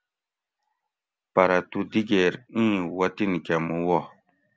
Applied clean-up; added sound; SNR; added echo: none; none; none; none.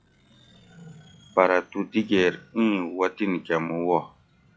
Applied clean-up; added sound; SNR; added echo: classical method log-MMSE.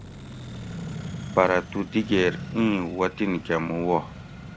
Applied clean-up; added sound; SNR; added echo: none; Accelerating, revving, vroom; 11 dB; none.